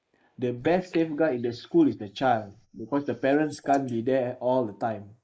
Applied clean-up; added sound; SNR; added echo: neural mask model Resemble Enhance denoiser.